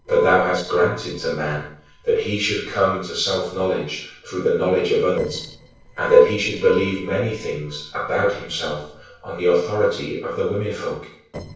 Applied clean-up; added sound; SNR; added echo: neural separator model SepFormer DNS4.